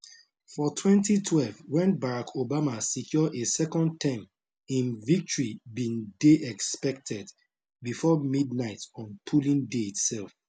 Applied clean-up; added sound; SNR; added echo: none; none; none; none.